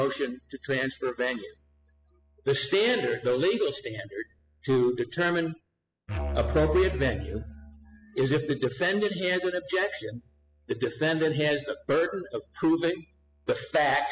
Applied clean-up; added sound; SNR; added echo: classical method spectral subtraction.